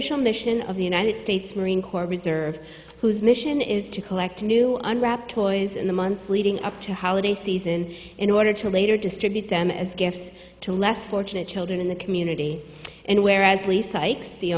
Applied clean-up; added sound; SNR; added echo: none; none; none; none.